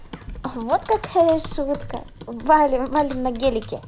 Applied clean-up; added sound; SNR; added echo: none; Typing; 11 dB; none.